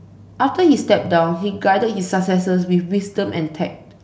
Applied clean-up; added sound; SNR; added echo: none; none; none; none.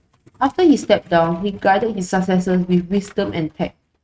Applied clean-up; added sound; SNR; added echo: neural mask model RNNoise.